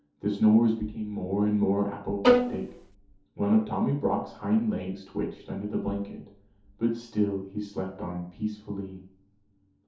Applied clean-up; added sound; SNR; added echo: none; Bowed string instrument; -5 dB; reverberation time 0.5 s.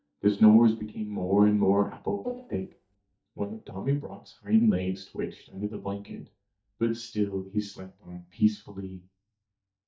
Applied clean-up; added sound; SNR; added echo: neural mask model DeepFilterNet 3.